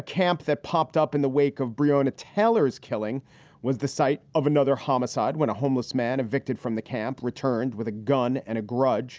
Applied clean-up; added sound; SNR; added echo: none; none; none; none.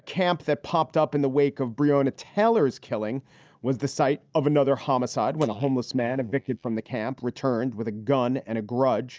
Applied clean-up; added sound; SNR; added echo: neural mask model DeepFilterNet 3.